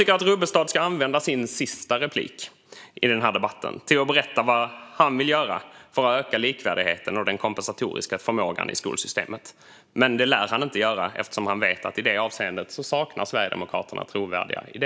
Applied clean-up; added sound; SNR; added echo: none; none; none; none.